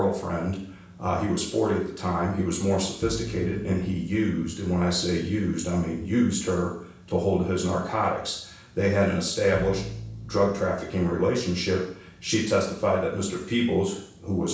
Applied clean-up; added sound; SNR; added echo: none; Bowed string instrument; 14 dB; reverberation time 0.7 s.